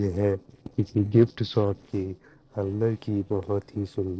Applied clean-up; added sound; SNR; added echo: neural separator model SepFormer DNS4.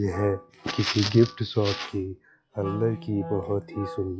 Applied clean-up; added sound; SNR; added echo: classical method log-MMSE.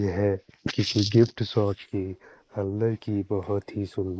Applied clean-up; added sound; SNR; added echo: neural mask model Resemble Enhance denoiser.